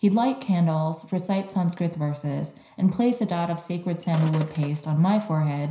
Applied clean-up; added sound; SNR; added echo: none; Sink (filling or washing); 17 dB; reverberation time 0.5 s.